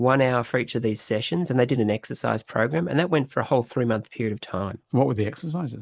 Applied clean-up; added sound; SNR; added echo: neural mask model Resemble Enhance denoiser.